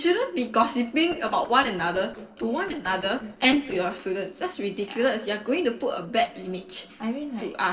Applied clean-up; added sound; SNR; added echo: neural separator model SepFormer DNS4.